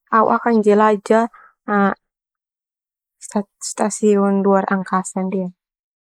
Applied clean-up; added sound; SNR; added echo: neural mask model Resemble Enhance denoiser.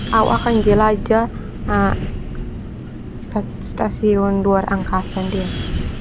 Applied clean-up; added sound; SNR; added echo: none; Wind; 5 dB; none.